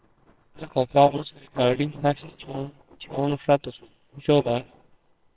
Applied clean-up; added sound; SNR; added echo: neural separator model SepFormer WHAMR!.